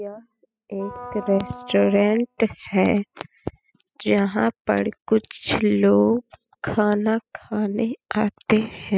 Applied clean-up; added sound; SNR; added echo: classical method spectral subtraction.